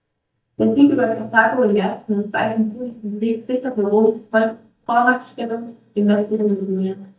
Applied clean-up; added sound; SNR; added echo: neural mask model DeepFilterNet 3.